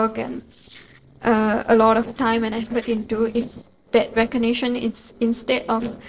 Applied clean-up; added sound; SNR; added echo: neural separator model SepFormer DNS4.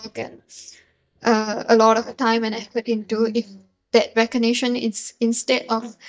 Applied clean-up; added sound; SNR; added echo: neural mask model DeepFilterNet 3.